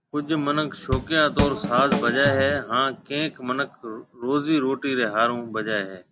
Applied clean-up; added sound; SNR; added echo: none; Drum kit; 2 dB; none.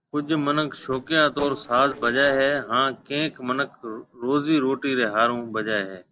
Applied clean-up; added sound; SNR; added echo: neural separator model SepFormer DNS4.